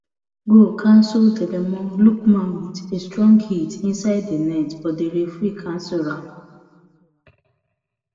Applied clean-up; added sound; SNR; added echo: none; none; none; reverberation time 1.4 s.